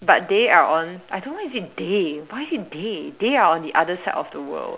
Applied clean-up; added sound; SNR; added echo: none; none; none; none.